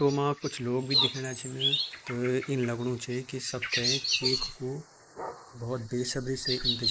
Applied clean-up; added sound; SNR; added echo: neural mask model Resemble Enhance denoiser.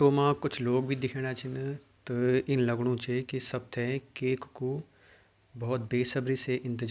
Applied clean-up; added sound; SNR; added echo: none; none; none; none.